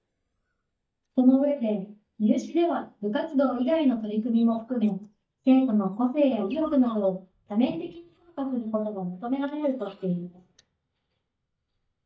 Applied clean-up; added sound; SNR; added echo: neural mask model DeepFilterNet 3.